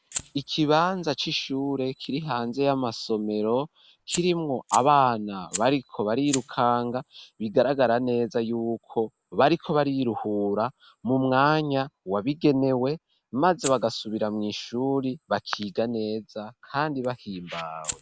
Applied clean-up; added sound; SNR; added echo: none; Fire; 18 dB; none.